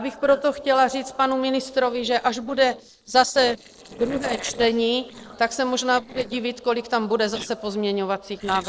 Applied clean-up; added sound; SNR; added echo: neural separator model SepFormer DNS4.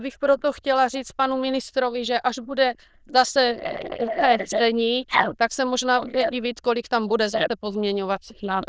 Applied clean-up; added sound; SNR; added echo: neural diffusion model UNIVERSE++.